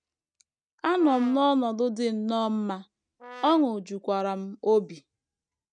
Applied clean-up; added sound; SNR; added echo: neural mask model RNNoise.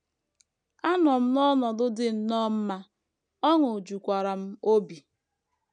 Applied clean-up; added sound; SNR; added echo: none; none; none; none.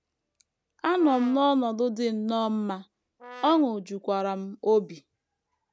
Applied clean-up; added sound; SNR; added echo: none; Brass instrument; 18 dB; none.